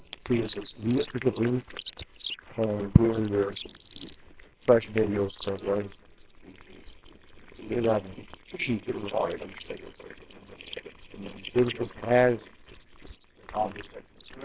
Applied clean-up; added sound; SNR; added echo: neural separator model SepFormer WHAMR!.